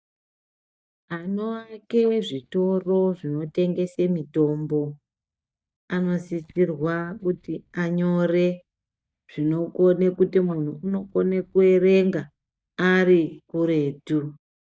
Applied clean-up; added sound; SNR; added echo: neural mask model DeepFilterNet 3.